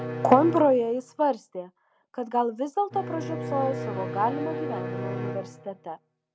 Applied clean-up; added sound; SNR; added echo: none; Bowed string instrument; 8 dB; none.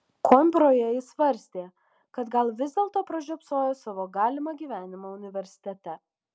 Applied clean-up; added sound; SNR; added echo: none; none; none; none.